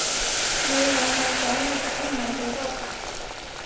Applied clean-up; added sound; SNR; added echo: none; Boiling; -4 dB; reverberation time 0.6 s.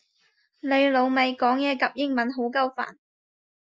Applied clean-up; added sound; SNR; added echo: none; none; none; none.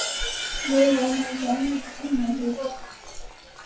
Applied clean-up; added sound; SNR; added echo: classical method WPE with log-MMSE.